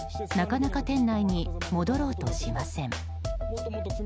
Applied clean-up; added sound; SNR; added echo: none; none; none; none.